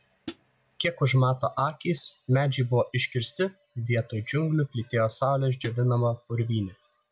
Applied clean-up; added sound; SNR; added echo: none; Hi-hat; 13 dB; none.